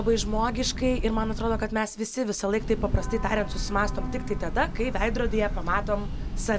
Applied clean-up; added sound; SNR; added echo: none; Train / Breathing; 3 dB; none.